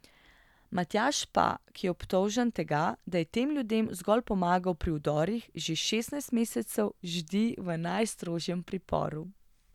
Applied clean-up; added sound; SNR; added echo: none; none; none; none.